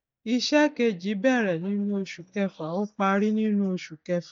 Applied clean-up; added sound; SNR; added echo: neural mask model DeepFilterNet 3.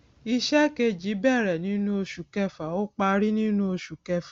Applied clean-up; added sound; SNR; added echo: none; none; none; none.